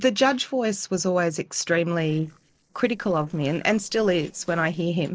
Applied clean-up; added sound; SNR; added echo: neural separator model SepFormer DNS4.